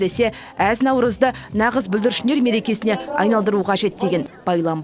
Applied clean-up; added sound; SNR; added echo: none; none; none; none.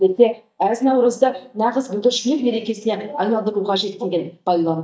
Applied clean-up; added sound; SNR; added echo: neural mask model DeepFilterNet 3.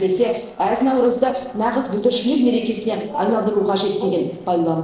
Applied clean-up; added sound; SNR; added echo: neural separator model SepFormer DNS4.